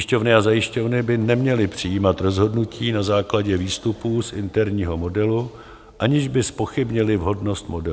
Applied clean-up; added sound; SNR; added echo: none; none; none; none.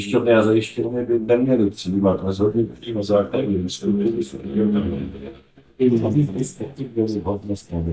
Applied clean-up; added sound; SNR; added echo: neural mask model DeepFilterNet 3.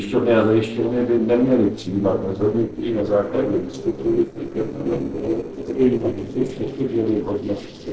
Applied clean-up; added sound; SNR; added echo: neural separator model SepFormer DNS4.